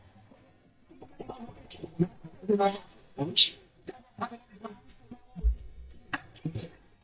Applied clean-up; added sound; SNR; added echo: neural mask model DeepFilterNet 3.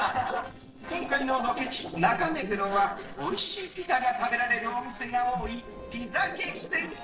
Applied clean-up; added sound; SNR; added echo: neural separator model SepFormer DNS4.